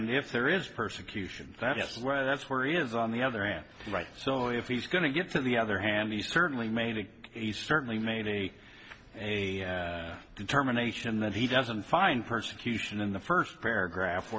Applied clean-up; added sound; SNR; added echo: none; none; none; none.